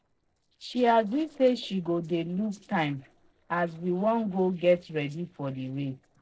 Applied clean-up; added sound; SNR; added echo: neural separator model SepFormer DNS4.